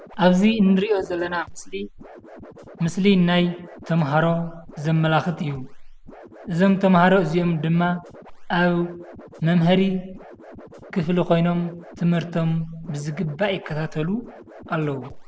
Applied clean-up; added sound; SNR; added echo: none; Scratching (performance technique); 18 dB; none.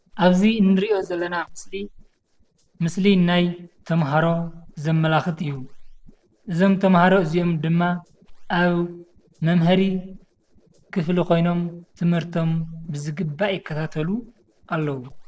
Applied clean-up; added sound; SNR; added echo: neural separator model SepFormer DNS4.